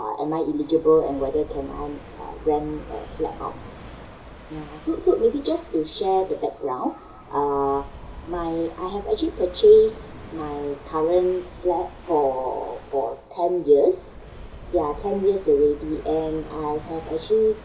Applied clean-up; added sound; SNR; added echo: none; Walk, footsteps / Waves, surf / Wind; 18 dB; reverberation time 0.2 s.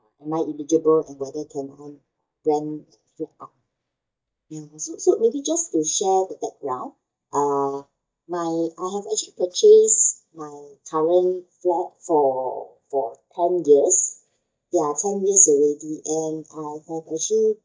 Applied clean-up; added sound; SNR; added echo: neural mask model DeepFilterNet 3.